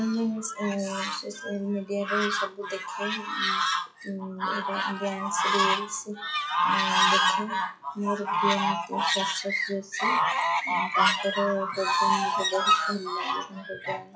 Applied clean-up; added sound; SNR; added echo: classical method WPE with log-MMSE.